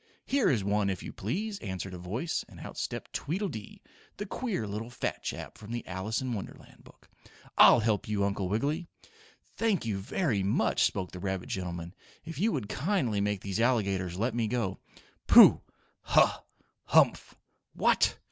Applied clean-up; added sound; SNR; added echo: none; none; none; none.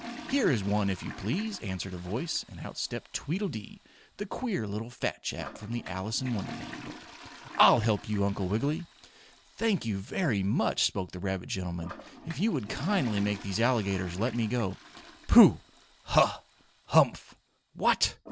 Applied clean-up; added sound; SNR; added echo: none; Toilet flush; 18 dB; none.